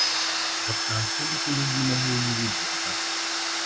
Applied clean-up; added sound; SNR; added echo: none; Domestic sounds, home sounds; -5 dB; none.